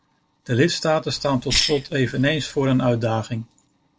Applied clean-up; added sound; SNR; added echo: neural separator model SepFormer DNS4.